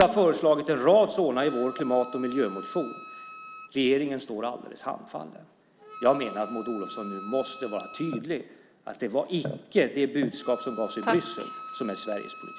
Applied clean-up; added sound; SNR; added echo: none; Wind instrument, woodwind instrument; 16 dB; none.